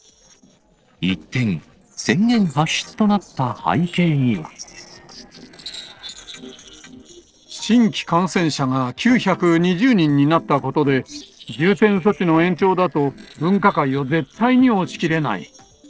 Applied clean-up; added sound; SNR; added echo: neural separator model SepFormer DNS4.